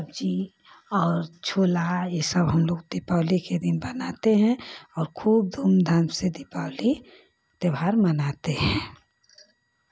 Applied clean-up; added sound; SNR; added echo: none; none; none; none.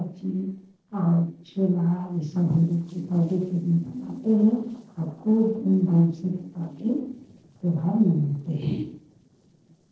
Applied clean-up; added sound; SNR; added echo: neural separator model SepFormer DNS4.